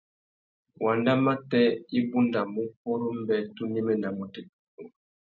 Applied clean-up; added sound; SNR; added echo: none; none; none; none.